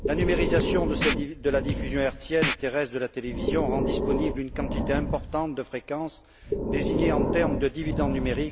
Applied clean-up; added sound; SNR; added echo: none; Scratching (performance technique) + Breathing; 0 dB; none.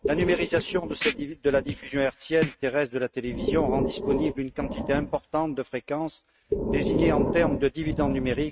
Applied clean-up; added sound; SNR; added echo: neural mask model RNNoise.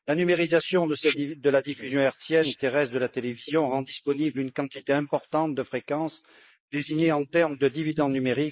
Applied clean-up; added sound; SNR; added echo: neural mask model Resemble Enhance denoiser.